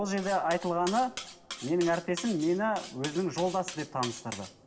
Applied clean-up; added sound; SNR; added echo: none; Cutlery, silverware; 13 dB; reverberation time 2.0 s.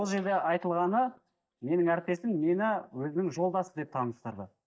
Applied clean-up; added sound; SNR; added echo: neural mask model DeepFilterNet 3.